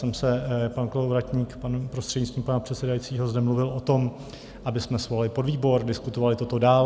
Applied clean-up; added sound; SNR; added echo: none; none; none; none.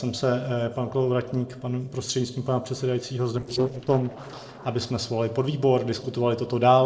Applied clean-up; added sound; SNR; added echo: neural separator model SepFormer DNS4.